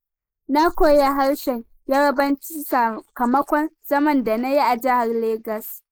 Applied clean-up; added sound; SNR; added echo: neural mask model Resemble Enhance denoiser.